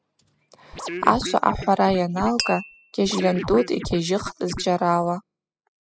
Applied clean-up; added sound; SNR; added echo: classical method spectral subtraction.